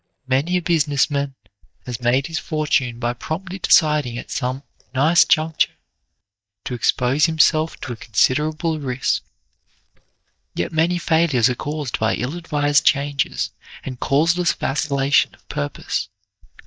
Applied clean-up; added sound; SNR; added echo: neural mask model DeepFilterNet 3.